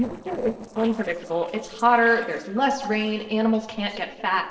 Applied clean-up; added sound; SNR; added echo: neural separator model SepFormer DNS4.